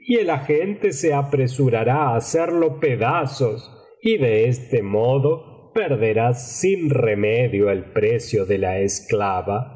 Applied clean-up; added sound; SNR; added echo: none; none; none; none.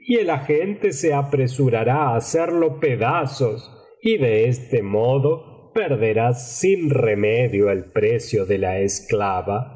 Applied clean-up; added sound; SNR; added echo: neural mask model Resemble Enhance denoiser.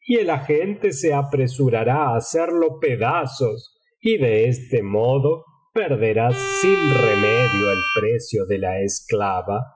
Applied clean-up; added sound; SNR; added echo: classical method Wiener filter.